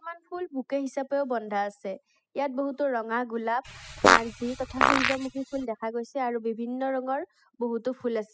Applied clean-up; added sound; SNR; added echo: classical method spectral subtraction.